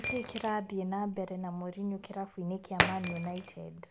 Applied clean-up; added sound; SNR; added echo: none; Shatter; -5 dB; none.